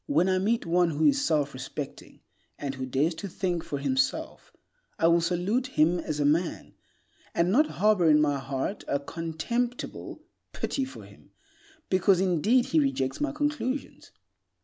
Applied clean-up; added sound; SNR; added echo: none; none; none; none.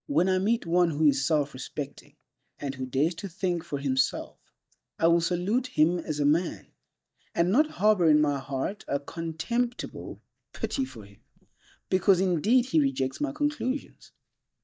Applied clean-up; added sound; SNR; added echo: neural mask model DeepFilterNet 3.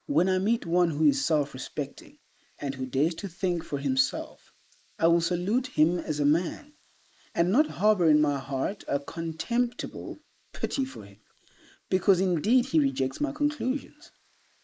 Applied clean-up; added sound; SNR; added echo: neural mask model Resemble Enhance denoiser.